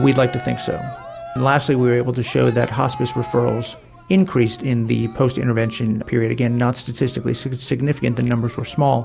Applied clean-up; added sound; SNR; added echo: none; Cheering; 18 dB; none.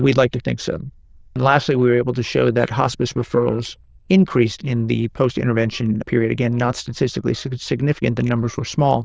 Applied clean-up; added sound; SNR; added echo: neural diffusion model UNIVERSE++.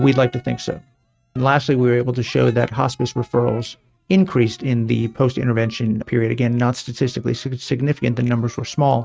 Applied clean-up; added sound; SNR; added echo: neural mask model RNNoise.